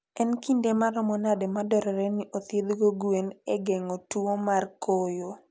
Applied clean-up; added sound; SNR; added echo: none; none; none; none.